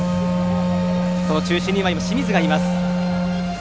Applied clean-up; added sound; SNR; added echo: none; Wind instrument, woodwind instrument; -4 dB; none.